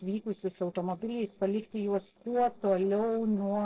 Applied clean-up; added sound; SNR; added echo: neural separator model SepFormer DNS4.